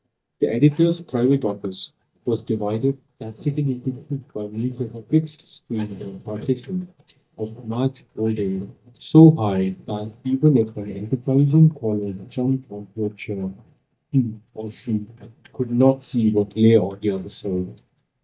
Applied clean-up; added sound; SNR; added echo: neural mask model DeepFilterNet 3.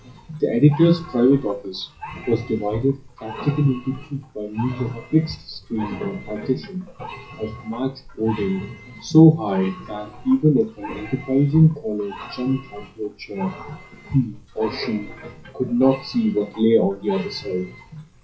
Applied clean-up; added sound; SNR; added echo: classical method WPE with log-MMSE.